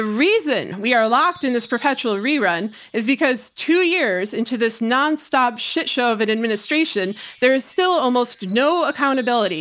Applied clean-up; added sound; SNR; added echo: none; Wind chime; 17 dB; none.